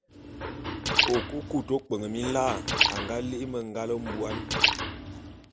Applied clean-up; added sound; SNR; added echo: none; Liquid; -2 dB; none.